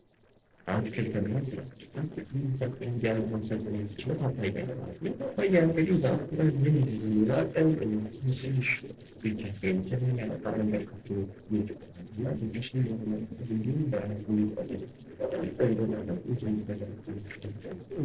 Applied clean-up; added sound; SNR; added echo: neural separator model SepFormer DNS4.